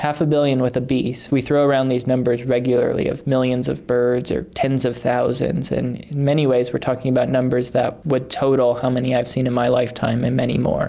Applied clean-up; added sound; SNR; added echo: none; none; none; none.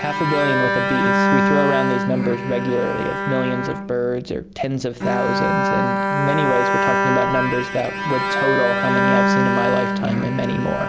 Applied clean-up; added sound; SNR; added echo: none; Bowed string instrument; -2 dB; none.